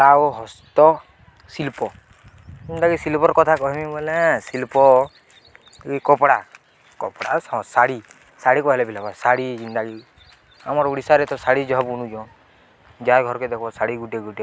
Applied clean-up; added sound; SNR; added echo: none; none; none; none.